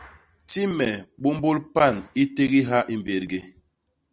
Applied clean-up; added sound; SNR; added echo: none; none; none; none.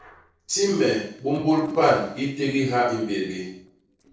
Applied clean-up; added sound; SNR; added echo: neural separator model SepFormer DNS4.